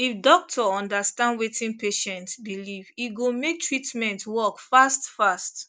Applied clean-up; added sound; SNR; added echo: none; none; none; none.